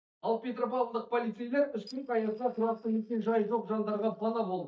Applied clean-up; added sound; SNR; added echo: neural mask model DeepFilterNet 3.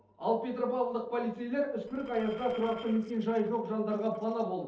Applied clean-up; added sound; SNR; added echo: neural separator model SepFormer DNS4.